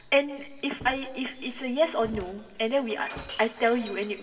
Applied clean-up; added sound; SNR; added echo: none; Shatter; 17 dB; reverberation time 2.1 s.